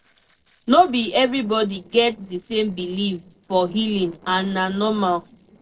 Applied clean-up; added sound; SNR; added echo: neural separator model SepFormer DNS4.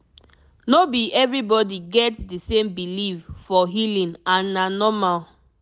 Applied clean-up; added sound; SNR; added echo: none; none; none; none.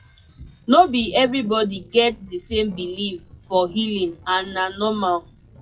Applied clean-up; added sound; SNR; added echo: classical method WPE with log-MMSE.